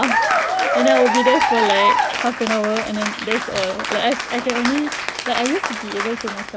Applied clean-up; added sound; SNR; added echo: none; Applause / Cheering; -1 dB; none.